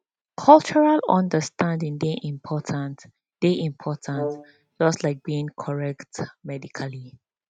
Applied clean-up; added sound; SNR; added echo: neural mask model RNNoise.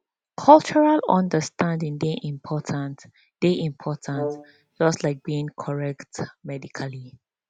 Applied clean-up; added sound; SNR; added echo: none; Brass instrument; 11 dB; none.